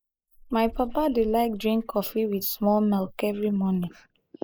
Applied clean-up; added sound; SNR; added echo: neural mask model Resemble Enhance denoiser.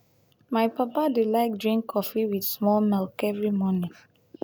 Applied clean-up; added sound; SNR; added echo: none; none; none; none.